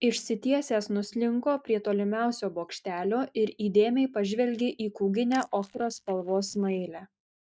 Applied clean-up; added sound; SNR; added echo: neural mask model DeepFilterNet 3.